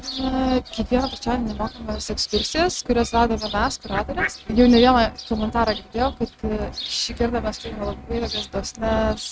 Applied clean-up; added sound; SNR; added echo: neural mask model RNNoise.